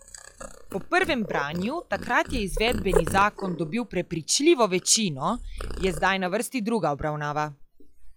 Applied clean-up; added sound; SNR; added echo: classical method log-MMSE.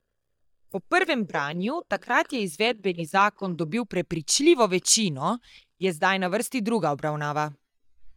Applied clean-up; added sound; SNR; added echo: neural mask model DeepFilterNet 3.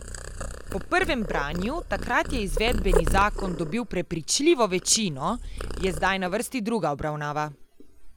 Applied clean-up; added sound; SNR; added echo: none; Purr; 5 dB; none.